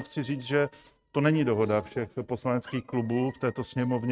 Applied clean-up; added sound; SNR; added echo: neural mask model RNNoise.